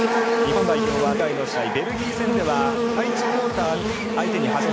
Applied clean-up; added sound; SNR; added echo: none; Buzz; -1 dB; none.